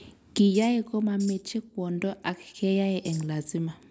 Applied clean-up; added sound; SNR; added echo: none; Tambourine; 14 dB; none.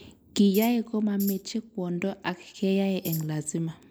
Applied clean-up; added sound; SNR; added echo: neural mask model Resemble Enhance denoiser.